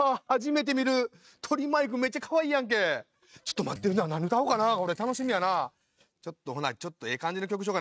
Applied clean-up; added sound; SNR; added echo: neural mask model RNNoise.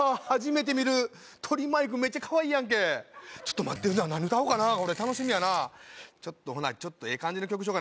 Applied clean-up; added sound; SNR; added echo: none; Fart; 17 dB; none.